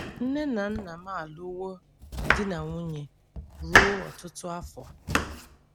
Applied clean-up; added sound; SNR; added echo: none; Domestic sounds, home sounds; -4 dB; none.